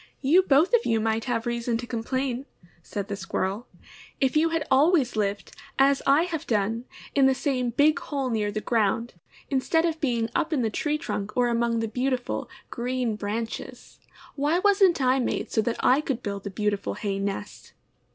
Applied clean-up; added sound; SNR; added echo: none; none; none; none.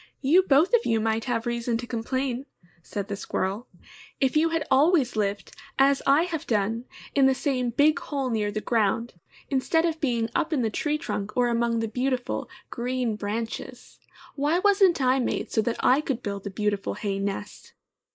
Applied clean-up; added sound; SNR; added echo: neural mask model Resemble Enhance denoiser.